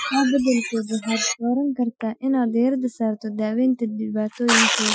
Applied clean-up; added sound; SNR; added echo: classical method Wiener filter.